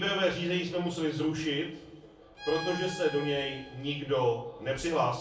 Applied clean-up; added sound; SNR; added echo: none; Bowed string instrument; 13 dB; reverberation time 0.3 s.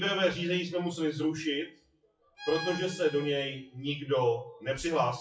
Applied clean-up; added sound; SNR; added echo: classical method WPE with log-MMSE.